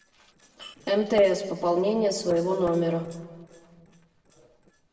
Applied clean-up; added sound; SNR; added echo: neural separator model SepFormer DNS4.